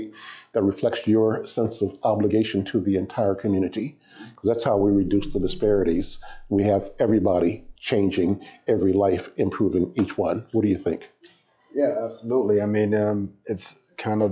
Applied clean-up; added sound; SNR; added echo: classical method log-MMSE.